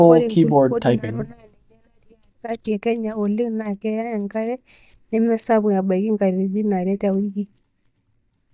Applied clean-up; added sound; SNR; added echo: neural mask model DeepFilterNet 3.